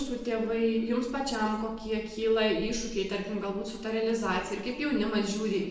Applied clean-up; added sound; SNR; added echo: neural separator model SepFormer DNS4.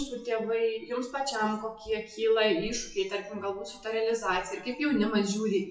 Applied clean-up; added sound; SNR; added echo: classical method WPE with log-MMSE.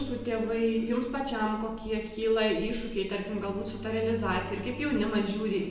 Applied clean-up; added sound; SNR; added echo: none; Bowed string instrument; 16 dB; reverberation time 0.9 s.